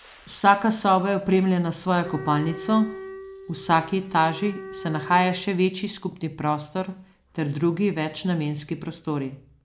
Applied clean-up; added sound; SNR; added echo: none; Wind instrument, woodwind instrument; 14 dB; none.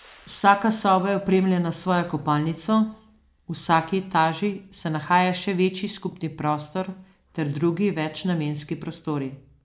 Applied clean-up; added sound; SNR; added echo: none; none; none; none.